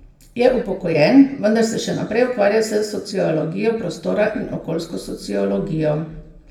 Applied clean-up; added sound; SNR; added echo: none; none; none; reverberation time 0.6 s.